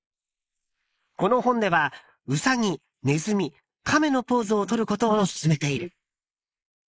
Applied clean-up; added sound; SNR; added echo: neural mask model Resemble Enhance denoiser.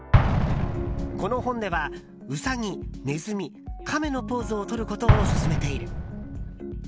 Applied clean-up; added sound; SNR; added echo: none; Explosion; -3 dB; none.